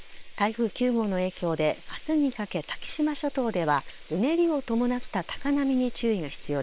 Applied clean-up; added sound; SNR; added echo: neural separator model SepFormer WHAM!.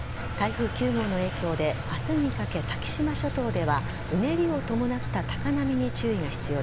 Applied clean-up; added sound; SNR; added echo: none; Engine; 3 dB; none.